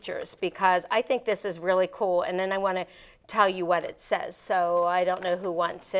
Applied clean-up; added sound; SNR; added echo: none; none; none; none.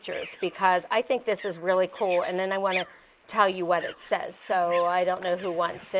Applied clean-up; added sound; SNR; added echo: neural mask model Resemble Enhance denoiser.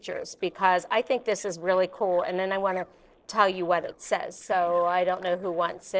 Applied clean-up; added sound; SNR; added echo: neural separator model SepFormer DNS4.